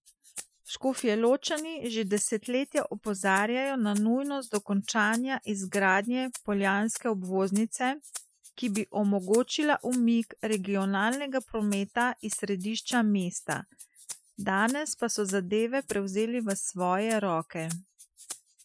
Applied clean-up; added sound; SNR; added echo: classical method Wiener filter.